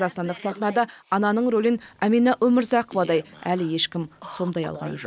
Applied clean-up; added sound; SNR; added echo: neural mask model Resemble Enhance denoiser.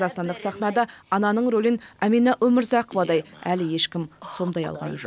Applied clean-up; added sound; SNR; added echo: none; none; none; none.